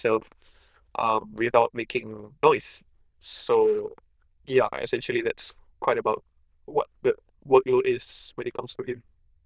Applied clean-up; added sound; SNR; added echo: neural diffusion model UNIVERSE++.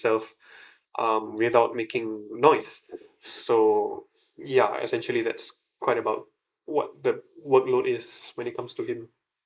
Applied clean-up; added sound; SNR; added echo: neural mask model Resemble Enhance denoiser.